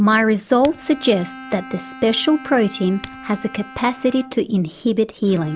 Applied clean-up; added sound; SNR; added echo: none; Typing + Bowed string instrument; 18 dB; none.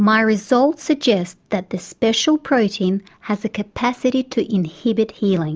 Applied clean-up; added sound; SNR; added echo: none; none; none; none.